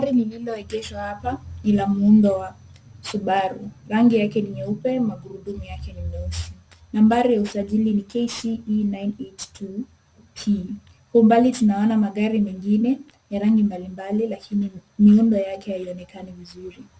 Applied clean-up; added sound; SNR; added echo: none; none; none; none.